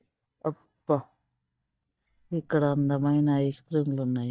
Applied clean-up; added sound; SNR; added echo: neural mask model DeepFilterNet 3.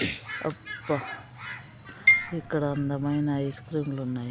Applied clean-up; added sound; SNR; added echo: none; Marimba, xylophone; -3 dB; none.